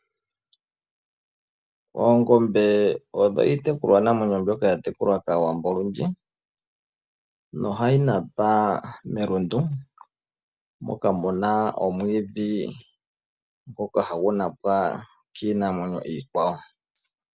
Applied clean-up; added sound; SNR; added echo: none; none; none; none.